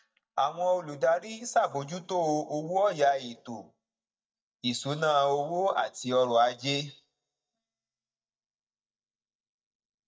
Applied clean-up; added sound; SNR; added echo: neural mask model DeepFilterNet 3.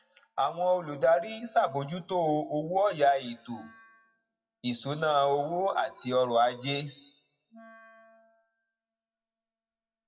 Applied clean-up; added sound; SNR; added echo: classical method WPE with log-MMSE.